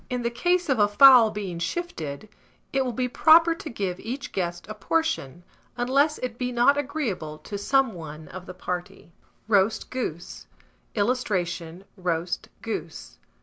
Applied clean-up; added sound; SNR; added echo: none; none; none; none.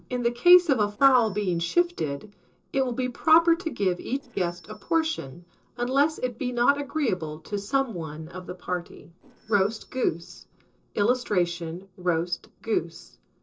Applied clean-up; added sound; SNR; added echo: neural separator model SepFormer DNS4.